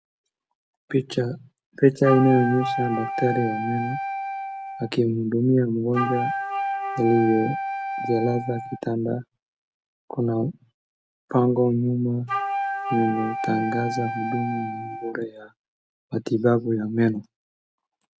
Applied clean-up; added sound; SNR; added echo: none; Wind instrument, woodwind instrument; 4 dB; none.